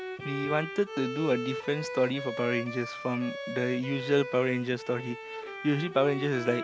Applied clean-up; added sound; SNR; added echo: none; Bowed string instrument; 8 dB; none.